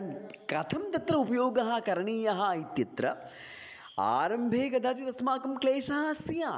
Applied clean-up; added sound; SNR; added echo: none; none; none; none.